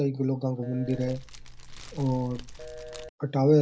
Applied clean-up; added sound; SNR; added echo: none; Telephone + Fire; 14 dB; none.